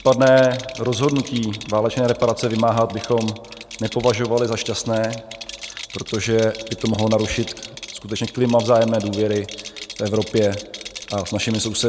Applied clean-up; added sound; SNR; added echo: none; Rattle; 15 dB; none.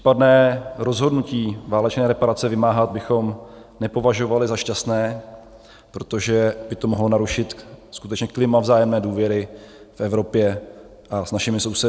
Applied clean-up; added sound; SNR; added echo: none; none; none; none.